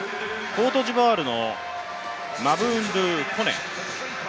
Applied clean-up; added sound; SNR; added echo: none; Trumpet; 17 dB; none.